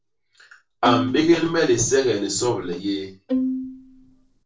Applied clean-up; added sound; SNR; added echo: neural separator model SepFormer DNS4.